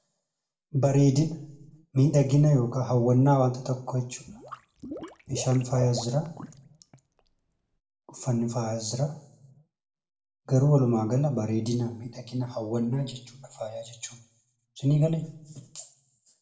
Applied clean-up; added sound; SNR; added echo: none; Liquid; 15 dB; reverberation time 0.5 s.